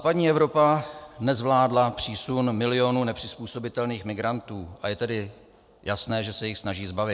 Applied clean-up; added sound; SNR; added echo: none; none; none; none.